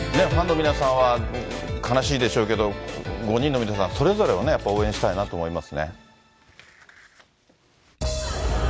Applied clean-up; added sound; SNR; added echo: none; none; none; none.